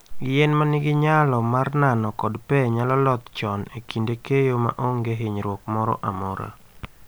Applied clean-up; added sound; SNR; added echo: none; none; none; none.